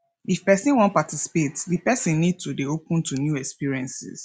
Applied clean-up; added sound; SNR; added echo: none; none; none; none.